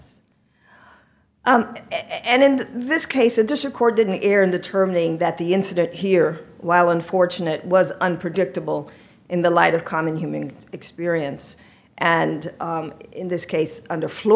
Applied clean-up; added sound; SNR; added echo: none; none; none; none.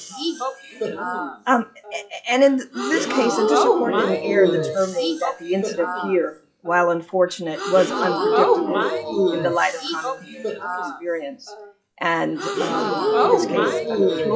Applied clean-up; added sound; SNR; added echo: classical method WPE with log-MMSE.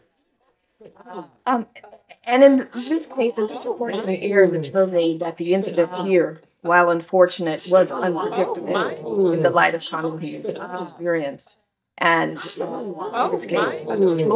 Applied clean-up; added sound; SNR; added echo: neural mask model DeepFilterNet 3.